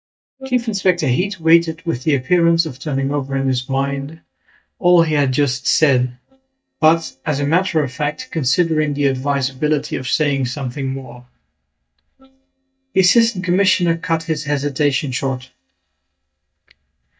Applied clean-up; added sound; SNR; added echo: neural mask model DeepFilterNet 3.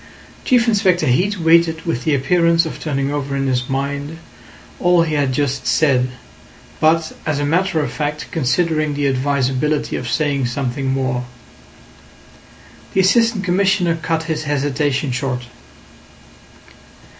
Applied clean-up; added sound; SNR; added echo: none; none; none; none.